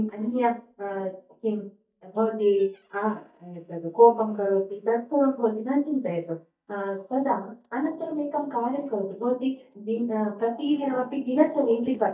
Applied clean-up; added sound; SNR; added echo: neural mask model DeepFilterNet 3.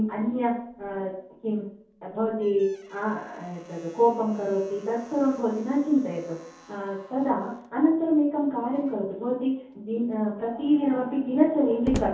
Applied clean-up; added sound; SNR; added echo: none; Slam; 19 dB; reverberation time 0.6 s.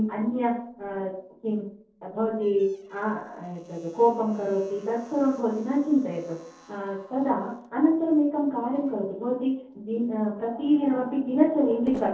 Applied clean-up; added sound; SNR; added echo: neural separator model SepFormer DNS4.